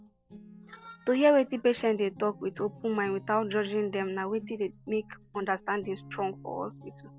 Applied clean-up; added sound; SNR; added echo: none; Guitar; 19 dB; none.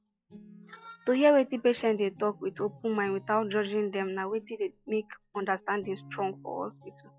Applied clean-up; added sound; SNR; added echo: classical method log-MMSE.